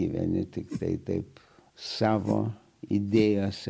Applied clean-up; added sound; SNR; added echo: none; Whoosh, swoosh, swish; 9 dB; none.